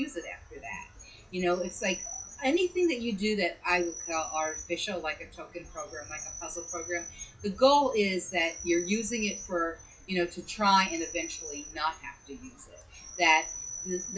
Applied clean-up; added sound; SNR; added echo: classical method WPE with log-MMSE.